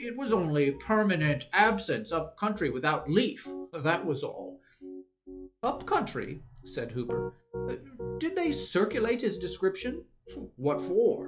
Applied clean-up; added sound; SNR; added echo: classical method log-MMSE.